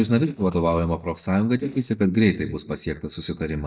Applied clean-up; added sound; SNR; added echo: neural mask model DeepFilterNet 3.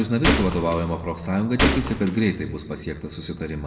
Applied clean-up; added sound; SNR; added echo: none; Gunshot, gunfire; 1 dB; reverberation time 1.4 s.